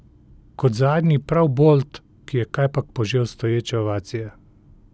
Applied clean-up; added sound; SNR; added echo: none; none; none; none.